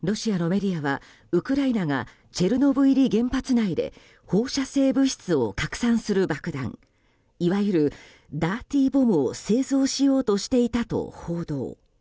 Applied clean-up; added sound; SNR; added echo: none; none; none; none.